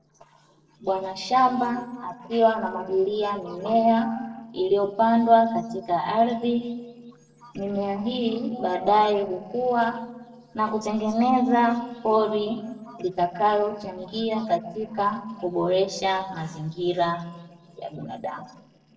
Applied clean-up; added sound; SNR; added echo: neural separator model SepFormer DNS4.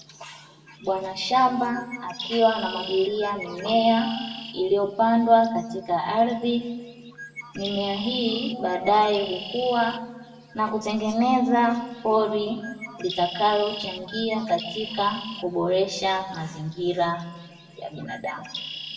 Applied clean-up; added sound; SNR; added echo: none; Bird; 15 dB; reverberation time 1.0 s.